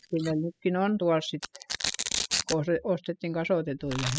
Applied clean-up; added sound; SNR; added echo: classical method spectral subtraction.